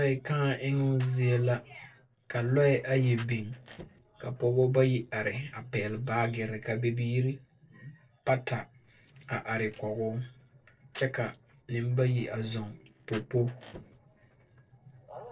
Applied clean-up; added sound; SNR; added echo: neural separator model SepFormer DNS4.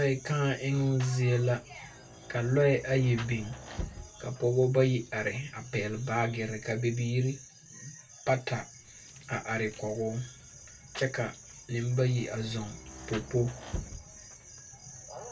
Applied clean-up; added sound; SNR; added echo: none; Rain; 17 dB; reverberation time 0.2 s.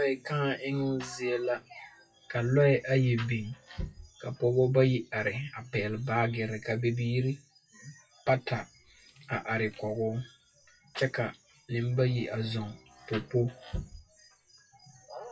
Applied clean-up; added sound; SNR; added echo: classical method WPE with log-MMSE.